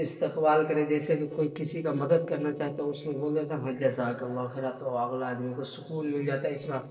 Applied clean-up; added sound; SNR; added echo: neural separator model SepFormer DNS4.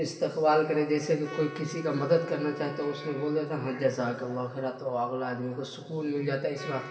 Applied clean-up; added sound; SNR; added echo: none; Trumpet; 19 dB; reverberation time 2.7 s.